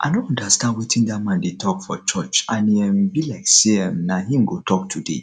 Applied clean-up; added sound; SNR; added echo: none; none; none; none.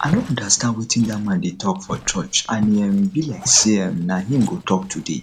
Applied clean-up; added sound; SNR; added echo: none; Zipper (clothing); 16 dB; none.